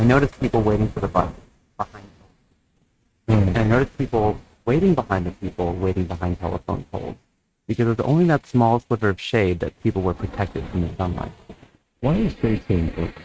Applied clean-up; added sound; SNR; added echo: neural mask model RNNoise.